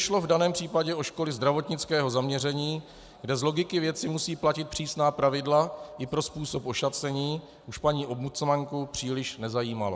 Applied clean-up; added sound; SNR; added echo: none; none; none; none.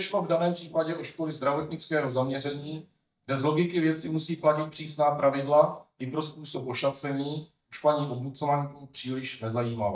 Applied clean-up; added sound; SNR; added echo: neural mask model DeepFilterNet 3.